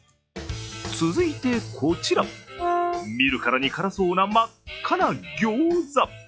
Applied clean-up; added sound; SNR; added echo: classical method log-MMSE.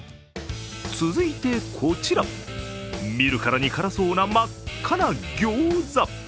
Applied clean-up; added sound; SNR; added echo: none; none; none; none.